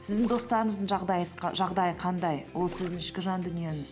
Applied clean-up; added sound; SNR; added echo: none; Gurgling; 18 dB; none.